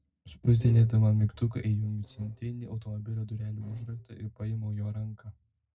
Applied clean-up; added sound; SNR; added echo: neural separator model SepFormer DNS4.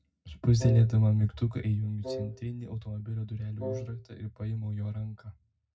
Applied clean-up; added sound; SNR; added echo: none; Wind instrument, woodwind instrument; 10 dB; reverberation time 0.3 s.